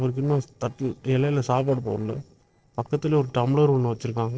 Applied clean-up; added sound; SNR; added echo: neural separator model SepFormer DNS4.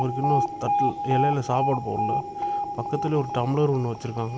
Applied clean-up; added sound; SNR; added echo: none; Alarm; 1 dB; none.